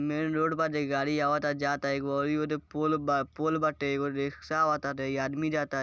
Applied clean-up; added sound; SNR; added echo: none; none; none; none.